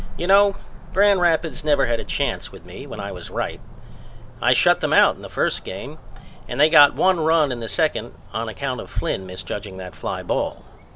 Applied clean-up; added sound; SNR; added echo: none; Cricket / Motor vehicle (road); 9 dB; none.